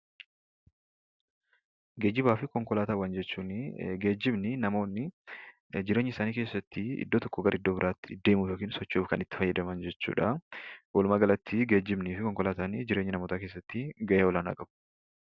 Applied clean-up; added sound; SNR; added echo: none; none; none; none.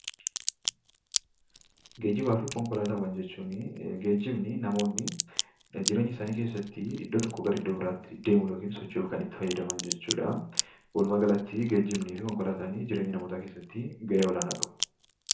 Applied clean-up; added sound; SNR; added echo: none; Crack; 8 dB; reverberation time 0.6 s.